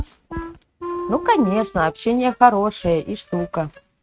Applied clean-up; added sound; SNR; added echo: neural mask model RNNoise.